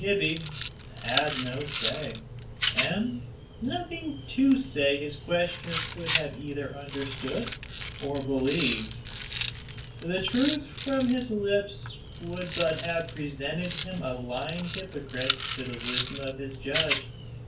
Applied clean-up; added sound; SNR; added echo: none; Rattle; 0 dB; reverberation time 0.2 s.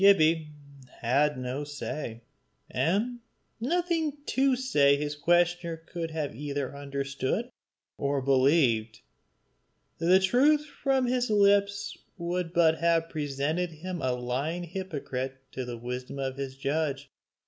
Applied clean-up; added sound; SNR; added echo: none; none; none; none.